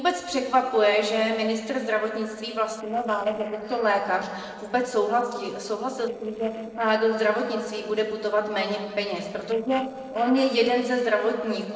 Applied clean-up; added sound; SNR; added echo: neural separator model SepFormer DNS4.